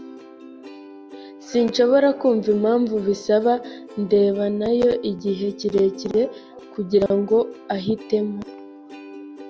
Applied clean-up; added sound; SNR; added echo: none; Plucked string instrument; 18 dB; none.